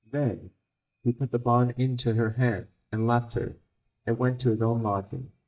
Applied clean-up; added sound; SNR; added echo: neural mask model DeepFilterNet 3.